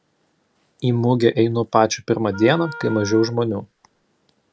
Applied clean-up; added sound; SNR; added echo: none; Wind instrument, woodwind instrument; 17 dB; none.